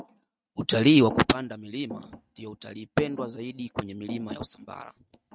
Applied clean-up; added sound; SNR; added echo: neural mask model RNNoise.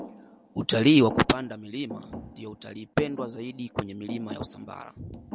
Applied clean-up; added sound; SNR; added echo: none; Thump, thud; 15 dB; none.